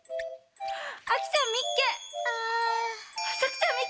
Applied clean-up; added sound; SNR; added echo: none; none; none; none.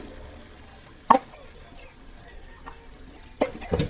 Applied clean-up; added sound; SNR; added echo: neural mask model DeepFilterNet 3.